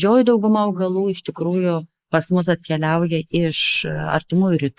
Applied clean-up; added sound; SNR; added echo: neural mask model Resemble Enhance denoiser.